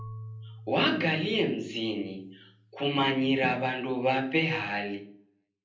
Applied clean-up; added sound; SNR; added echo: none; Marimba, xylophone / Wood; 19 dB; reverberation time 0.6 s.